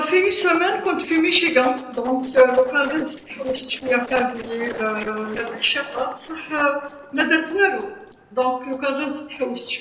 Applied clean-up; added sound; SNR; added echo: neural separator model SepFormer DNS4.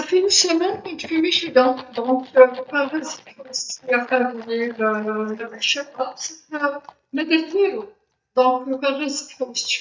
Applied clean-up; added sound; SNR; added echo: neural mask model DeepFilterNet 3.